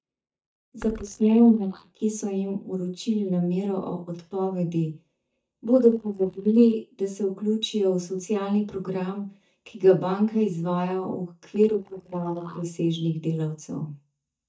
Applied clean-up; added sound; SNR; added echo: neural mask model DeepFilterNet 3.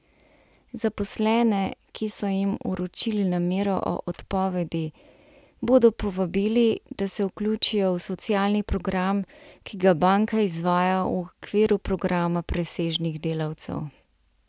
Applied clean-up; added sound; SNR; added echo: none; none; none; none.